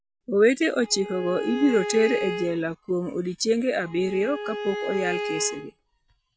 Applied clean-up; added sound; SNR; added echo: none; Bowed string instrument; 8 dB; none.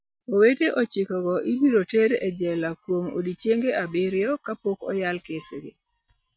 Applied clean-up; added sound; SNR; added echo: none; none; none; none.